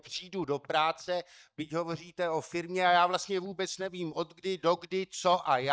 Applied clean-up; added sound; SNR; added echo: neural mask model DeepFilterNet 3.